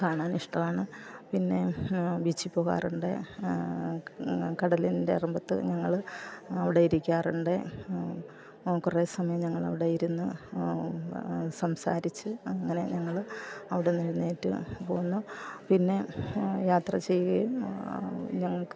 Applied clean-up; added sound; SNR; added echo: none; none; none; none.